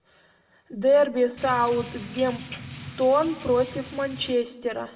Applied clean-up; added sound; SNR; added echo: none; Drip / Rain; 14 dB; reverberation time 0.9 s.